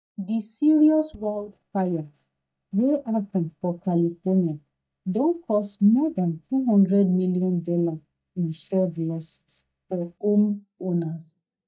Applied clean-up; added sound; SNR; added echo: neural mask model DeepFilterNet 3.